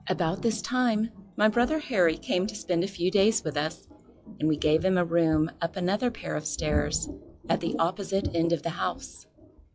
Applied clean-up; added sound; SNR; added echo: classical method log-MMSE.